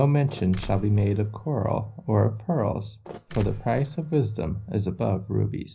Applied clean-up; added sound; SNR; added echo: none; Mechanisms; 17 dB; reverberation time 0.4 s.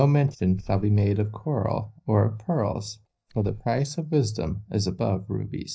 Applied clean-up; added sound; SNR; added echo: neural mask model DeepFilterNet 3.